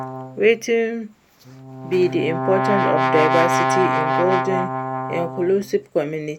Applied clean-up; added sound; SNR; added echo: none; Brass instrument; 1 dB; none.